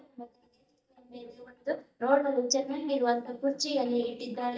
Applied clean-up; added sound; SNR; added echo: neural mask model DeepFilterNet 3.